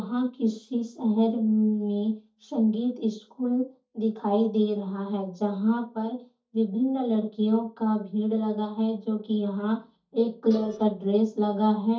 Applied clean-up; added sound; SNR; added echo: neural mask model DeepFilterNet 3.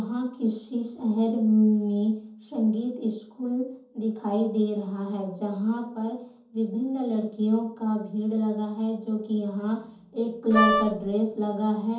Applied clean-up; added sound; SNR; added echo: none; Wind instrument, woodwind instrument; -2 dB; reverberation time 0.6 s.